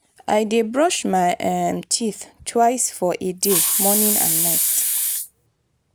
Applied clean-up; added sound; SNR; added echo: none; Hiss; -3 dB; none.